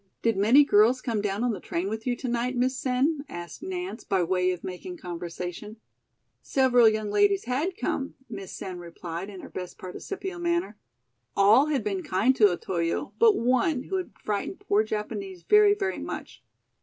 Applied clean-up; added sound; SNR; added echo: none; none; none; none.